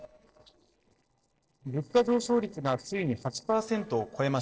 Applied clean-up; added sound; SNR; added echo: neural separator model SepFormer DNS4.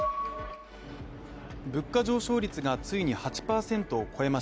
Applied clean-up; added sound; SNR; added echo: none; none; none; none.